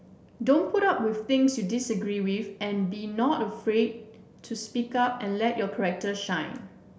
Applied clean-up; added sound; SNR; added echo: none; none; none; none.